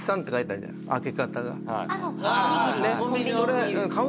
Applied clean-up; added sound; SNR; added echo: none; Piano; 7 dB; none.